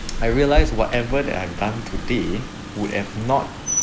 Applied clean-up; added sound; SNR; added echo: none; Rain; 2 dB; none.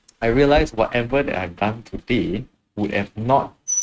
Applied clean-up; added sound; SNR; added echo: neural mask model RNNoise.